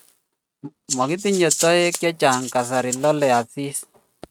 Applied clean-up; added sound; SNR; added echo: neural mask model RNNoise.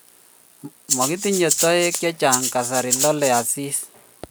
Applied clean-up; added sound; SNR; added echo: none; Rattle (instrument); 2 dB; none.